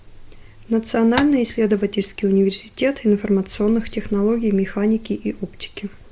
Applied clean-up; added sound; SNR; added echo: none; Tap; 8 dB; none.